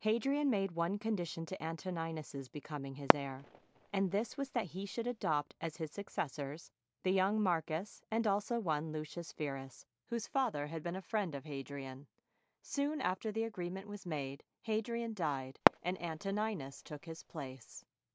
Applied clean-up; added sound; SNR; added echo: none; Fireworks; 0 dB; none.